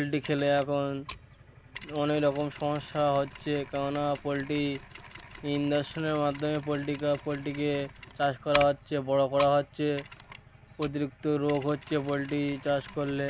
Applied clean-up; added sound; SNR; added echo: none; Mechanisms; 16 dB; none.